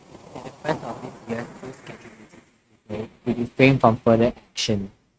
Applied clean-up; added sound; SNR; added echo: neural mask model RNNoise.